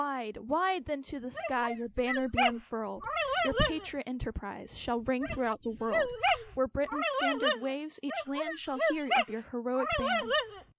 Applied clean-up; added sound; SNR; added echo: neural mask model Resemble Enhance denoiser.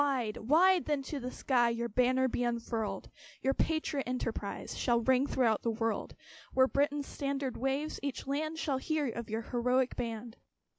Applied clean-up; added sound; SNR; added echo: none; none; none; none.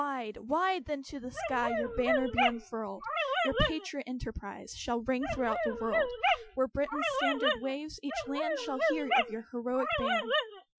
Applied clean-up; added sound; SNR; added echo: classical method Wiener filter.